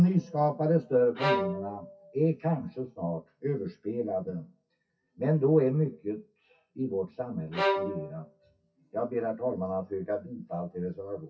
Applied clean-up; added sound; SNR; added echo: classical method WPE with log-MMSE.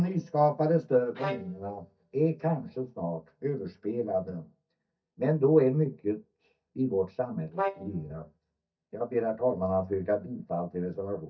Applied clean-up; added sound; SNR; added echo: neural mask model DeepFilterNet 3.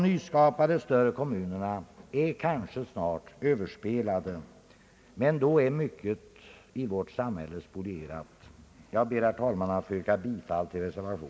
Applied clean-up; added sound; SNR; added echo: none; none; none; none.